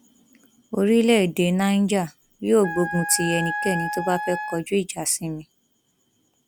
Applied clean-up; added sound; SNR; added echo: none; Wind instrument, woodwind instrument; 6 dB; none.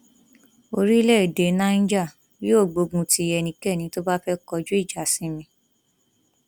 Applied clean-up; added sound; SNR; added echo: none; none; none; none.